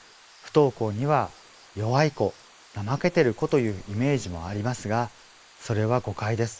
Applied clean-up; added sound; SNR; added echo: neural mask model Resemble Enhance denoiser.